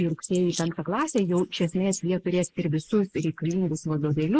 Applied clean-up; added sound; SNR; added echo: neural mask model Resemble Enhance denoiser.